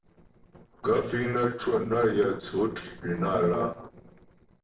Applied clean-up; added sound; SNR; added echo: neural separator model SepFormer DNS4.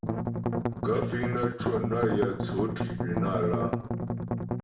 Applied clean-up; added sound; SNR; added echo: none; Strum; -1 dB; reverberation time 0.5 s.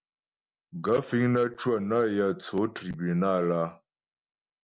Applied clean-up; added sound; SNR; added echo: none; none; none; none.